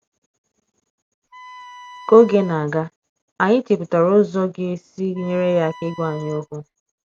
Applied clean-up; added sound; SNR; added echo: none; Wind instrument, woodwind instrument; 20 dB; none.